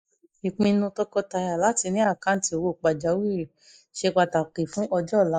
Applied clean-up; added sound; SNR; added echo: neural mask model Resemble Enhance denoiser.